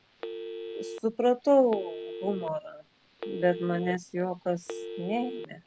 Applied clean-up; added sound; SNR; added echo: none; Telephone; 11 dB; none.